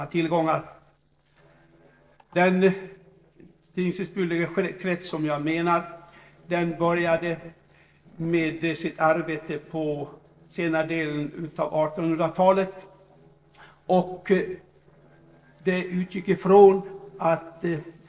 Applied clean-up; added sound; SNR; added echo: neural separator model SepFormer DNS4.